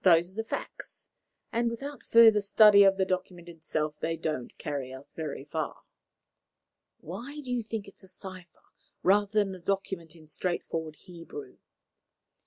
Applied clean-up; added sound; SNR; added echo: none; none; none; none.